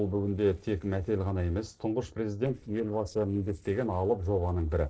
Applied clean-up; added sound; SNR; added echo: neural separator model SepFormer DNS4.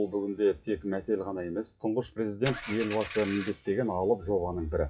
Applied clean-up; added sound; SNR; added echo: classical method WPE with log-MMSE.